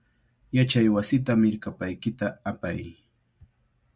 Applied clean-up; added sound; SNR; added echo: none; none; none; none.